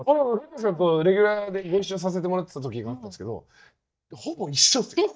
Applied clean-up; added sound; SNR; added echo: neural mask model DeepFilterNet 3.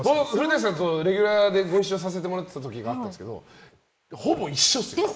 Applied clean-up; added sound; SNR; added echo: neural mask model Resemble Enhance denoiser.